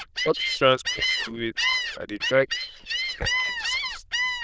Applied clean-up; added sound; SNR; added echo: neural diffusion model UNIVERSE++.